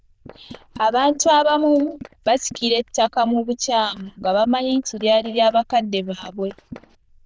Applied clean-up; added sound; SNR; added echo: neural diffusion model UNIVERSE++.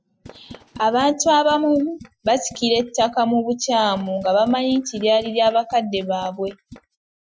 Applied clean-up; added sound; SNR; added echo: classical method Wiener filter.